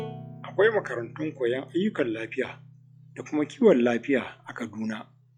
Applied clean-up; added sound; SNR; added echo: classical method log-MMSE.